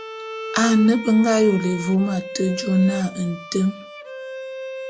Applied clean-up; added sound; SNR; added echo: none; Bowed string instrument; 12 dB; none.